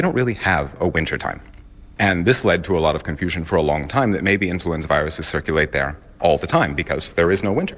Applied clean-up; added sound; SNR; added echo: none; none; none; none.